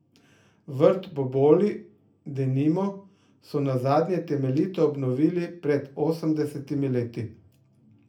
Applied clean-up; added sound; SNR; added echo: none; none; none; reverberation time 0.3 s.